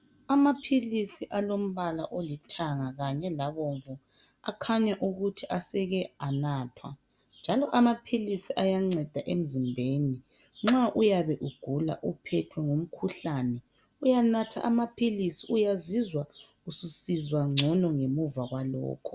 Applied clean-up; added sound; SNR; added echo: none; none; none; none.